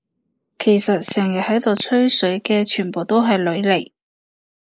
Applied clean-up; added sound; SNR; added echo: neural mask model Resemble Enhance denoiser.